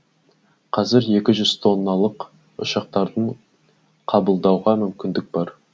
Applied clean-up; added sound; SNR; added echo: none; none; none; none.